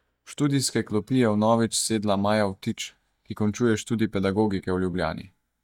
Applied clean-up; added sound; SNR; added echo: neural mask model DeepFilterNet 3.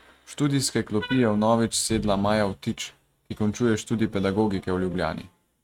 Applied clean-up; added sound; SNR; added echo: neural mask model RNNoise.